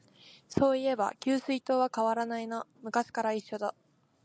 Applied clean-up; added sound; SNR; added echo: none; none; none; none.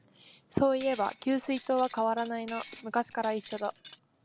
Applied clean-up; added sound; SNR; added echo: none; Shatter; 14 dB; none.